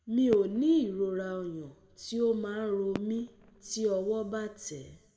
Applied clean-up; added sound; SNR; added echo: none; Fireworks; 17 dB; reverberation time 1.3 s.